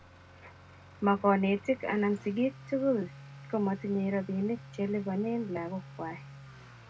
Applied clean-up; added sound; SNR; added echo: none; Accelerating, revving, vroom / Motor vehicle (road); 17 dB; reverberation time 0.2 s.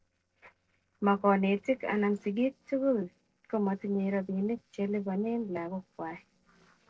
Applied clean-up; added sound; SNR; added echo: neural separator model SepFormer DNS4.